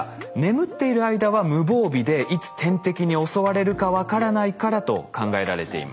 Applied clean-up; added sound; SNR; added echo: none; none; none; none.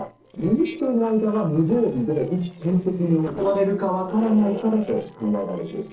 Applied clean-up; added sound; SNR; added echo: neural separator model SepFormer DNS4.